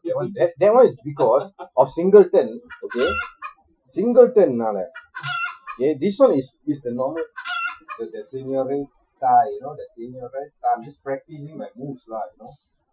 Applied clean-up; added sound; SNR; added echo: classical method Wiener filter.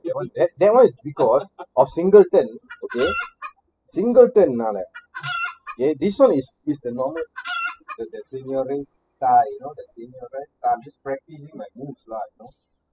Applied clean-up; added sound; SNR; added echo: classical method spectral subtraction.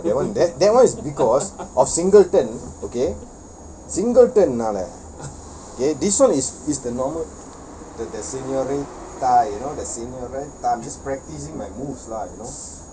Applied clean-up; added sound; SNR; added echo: none; none; none; none.